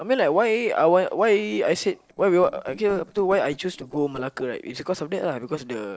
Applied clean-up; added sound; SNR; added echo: neural separator model SepFormer DNS4.